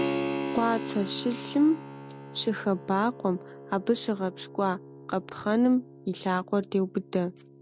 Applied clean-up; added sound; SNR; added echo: none; Keyboard (musical); 9 dB; none.